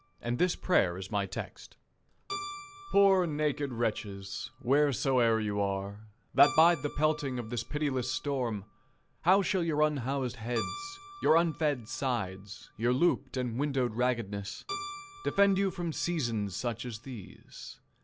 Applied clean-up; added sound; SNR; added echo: none; Keyboard (musical); 17 dB; none.